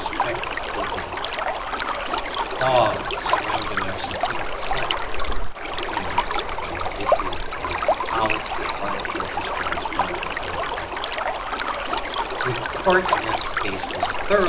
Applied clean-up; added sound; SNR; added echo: none; Stream; -5 dB; none.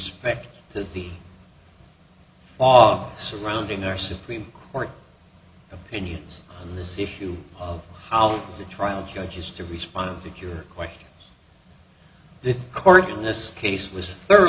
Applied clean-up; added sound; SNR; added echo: none; none; none; none.